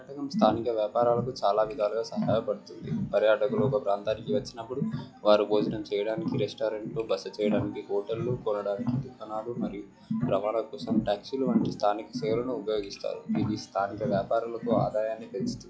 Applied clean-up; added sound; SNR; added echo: classical method log-MMSE.